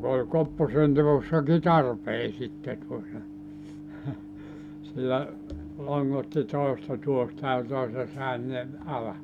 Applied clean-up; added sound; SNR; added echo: none; Microwave oven; 14 dB; none.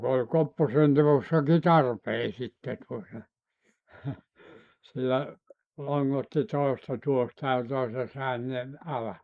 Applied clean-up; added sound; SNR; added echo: neural mask model Resemble Enhance denoiser.